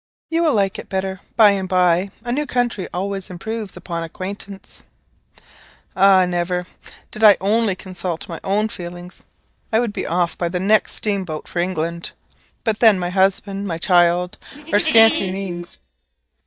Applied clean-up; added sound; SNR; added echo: neural mask model DeepFilterNet 3.